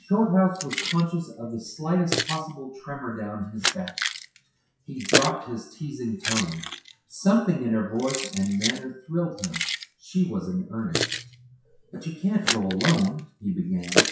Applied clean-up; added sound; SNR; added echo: classical method WPE with log-MMSE.